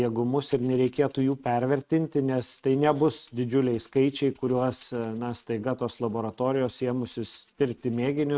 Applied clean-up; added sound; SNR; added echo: neural mask model RNNoise.